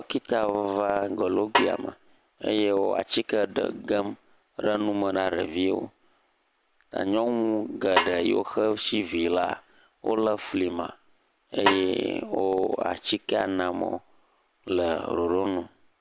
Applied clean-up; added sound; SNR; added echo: none; Snare drum; 3 dB; none.